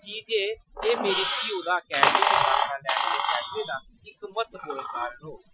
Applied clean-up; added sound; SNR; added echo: classical method Wiener filter.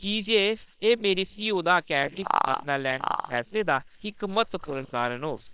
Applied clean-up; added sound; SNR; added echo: neural separator model SepFormer WHAM!.